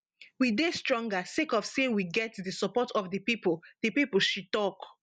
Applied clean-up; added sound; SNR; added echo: none; none; none; none.